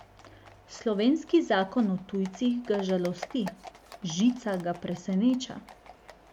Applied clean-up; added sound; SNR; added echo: none; Livestock, farm animals, working animals; 19 dB; none.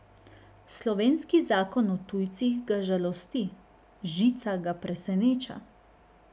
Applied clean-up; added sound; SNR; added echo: none; none; none; none.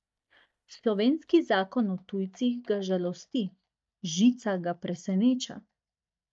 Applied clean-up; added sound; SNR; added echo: neural mask model DeepFilterNet 3.